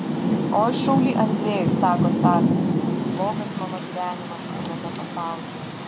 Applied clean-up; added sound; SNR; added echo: none; Rain; -3 dB; none.